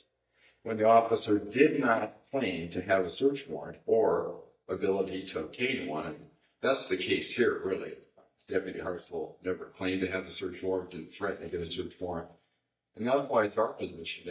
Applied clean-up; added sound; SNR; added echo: neural mask model DeepFilterNet 3.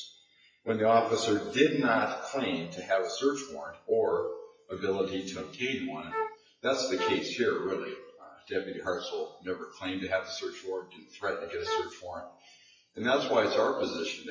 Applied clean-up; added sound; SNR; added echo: classical method WPE with log-MMSE.